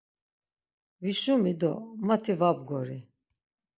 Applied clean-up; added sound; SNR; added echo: none; none; none; none.